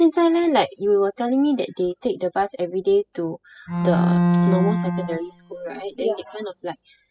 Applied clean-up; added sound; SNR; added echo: classical method spectral subtraction.